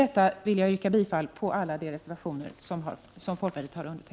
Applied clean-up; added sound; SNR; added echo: none; none; none; none.